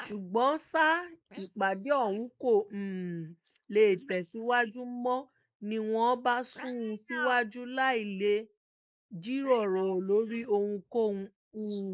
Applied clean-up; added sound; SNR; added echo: neural mask model Resemble Enhance denoiser.